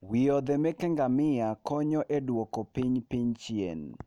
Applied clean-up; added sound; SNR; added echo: none; none; none; none.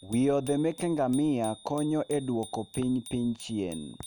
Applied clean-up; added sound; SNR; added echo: none; Bicycle bell; 19 dB; none.